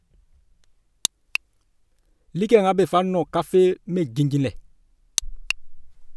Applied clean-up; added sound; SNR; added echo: none; none; none; none.